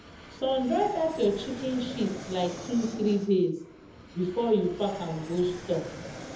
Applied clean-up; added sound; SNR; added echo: none; Fixed-wing aircraft, airplane; 14 dB; reverberation time 0.7 s.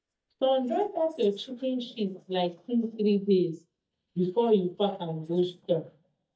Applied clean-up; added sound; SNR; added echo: neural mask model DeepFilterNet 3.